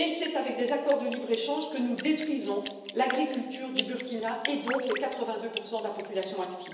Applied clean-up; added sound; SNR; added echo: none; Drip; 11 dB; reverberation time 1.0 s.